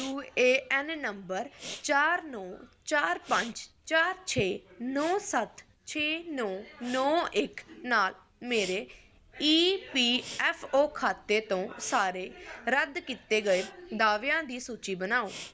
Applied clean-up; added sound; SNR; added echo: none; Respiratory sounds; 20 dB; none.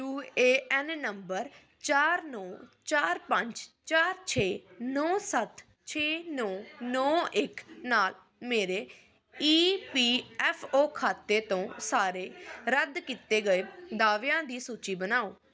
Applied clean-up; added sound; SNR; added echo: none; none; none; none.